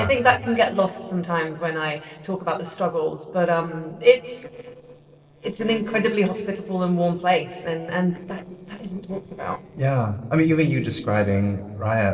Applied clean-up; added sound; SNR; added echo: neural separator model SepFormer DNS4.